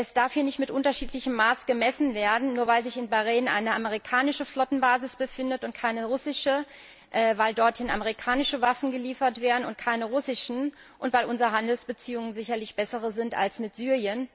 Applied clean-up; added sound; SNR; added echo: none; none; none; none.